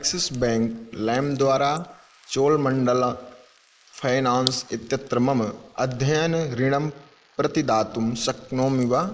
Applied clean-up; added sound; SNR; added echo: neural mask model Resemble Enhance denoiser.